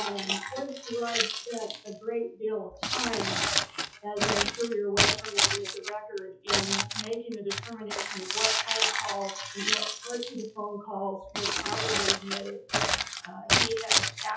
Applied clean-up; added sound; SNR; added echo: classical method WPE with log-MMSE.